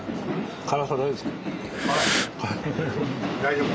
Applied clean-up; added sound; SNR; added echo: none; Breathing; 1 dB; none.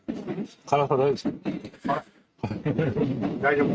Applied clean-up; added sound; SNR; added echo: neural mask model RNNoise.